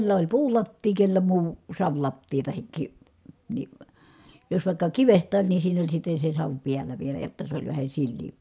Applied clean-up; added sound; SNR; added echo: none; none; none; none.